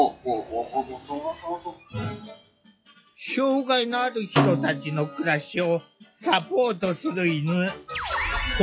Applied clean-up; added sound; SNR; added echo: classical method log-MMSE.